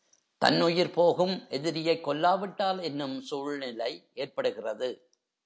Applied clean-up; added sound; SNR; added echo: none; none; none; none.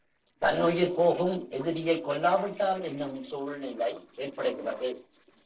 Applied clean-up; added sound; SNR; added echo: neural separator model SepFormer DNS4.